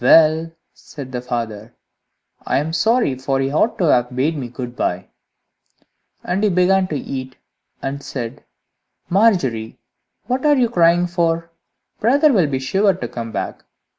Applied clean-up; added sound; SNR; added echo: none; none; none; none.